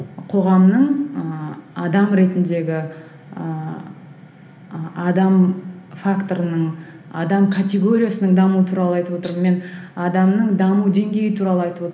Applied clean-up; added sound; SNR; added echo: none; Rattle (instrument); 7 dB; reverberation time 1.1 s.